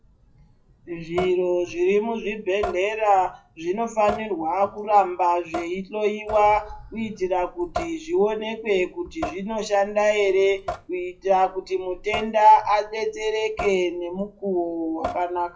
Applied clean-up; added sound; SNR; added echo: classical method WPE with log-MMSE.